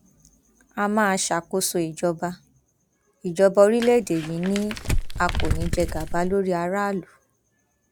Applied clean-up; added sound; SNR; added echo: none; Crumpling, crinkling; 2 dB; none.